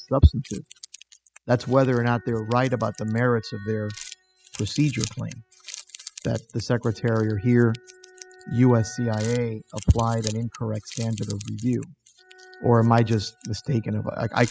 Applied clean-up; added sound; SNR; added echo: classical method spectral subtraction.